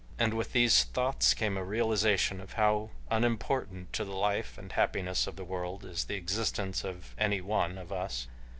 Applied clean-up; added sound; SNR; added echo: none; none; none; none.